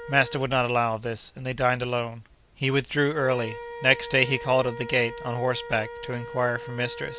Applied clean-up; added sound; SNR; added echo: none; Wind instrument, woodwind instrument; 14 dB; none.